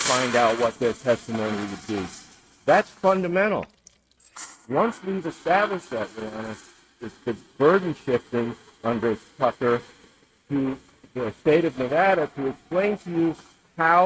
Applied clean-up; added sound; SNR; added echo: neural mask model RNNoise.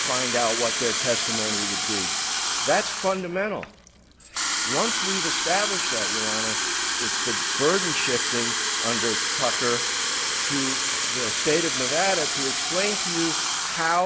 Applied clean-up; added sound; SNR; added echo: none; Fill (with liquid) / Water tap, faucet; -3 dB; none.